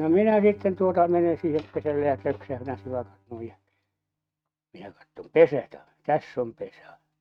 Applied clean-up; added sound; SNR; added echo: neural mask model RNNoise.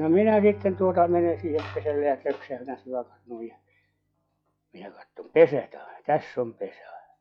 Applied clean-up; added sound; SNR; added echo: classical method log-MMSE.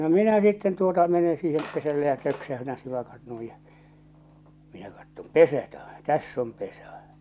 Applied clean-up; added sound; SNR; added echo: none; none; none; none.